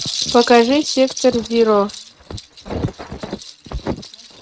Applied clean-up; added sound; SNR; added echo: neural mask model RNNoise.